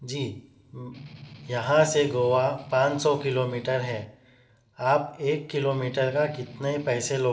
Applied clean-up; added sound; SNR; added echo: none; Strum; 18 dB; reverberation time 0.6 s.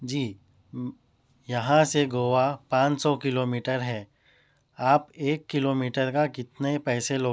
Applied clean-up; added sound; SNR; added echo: none; none; none; none.